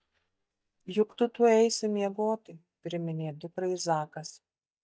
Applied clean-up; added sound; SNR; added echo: neural mask model DeepFilterNet 3.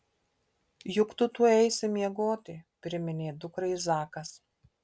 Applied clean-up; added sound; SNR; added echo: none; none; none; none.